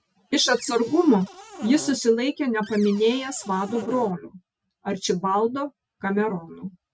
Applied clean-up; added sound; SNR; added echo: none; Cupboard open or close; 17 dB; none.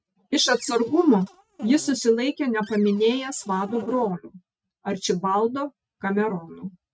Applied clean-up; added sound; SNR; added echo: neural mask model RNNoise.